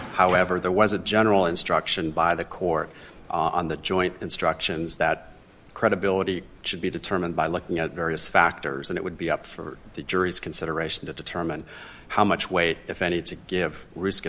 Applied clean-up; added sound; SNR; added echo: none; none; none; none.